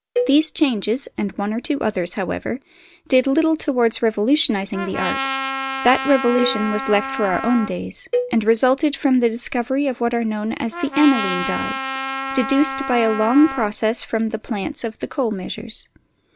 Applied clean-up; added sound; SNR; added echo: none; Cowbell + Trumpet; 7 dB; none.